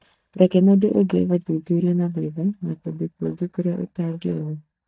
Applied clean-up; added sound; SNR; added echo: neural mask model DeepFilterNet 3.